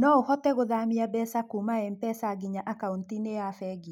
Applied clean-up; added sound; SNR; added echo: none; none; none; none.